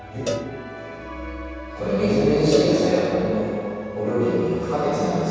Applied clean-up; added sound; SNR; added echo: none; Cowbell; 14 dB; reverberation time 2.2 s.